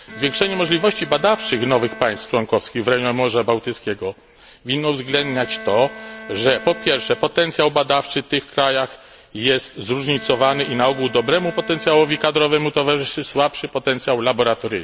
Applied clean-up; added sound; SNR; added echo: none; Bowed string instrument; 18 dB; none.